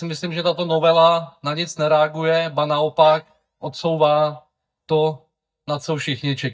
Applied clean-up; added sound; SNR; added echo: neural mask model DeepFilterNet 3.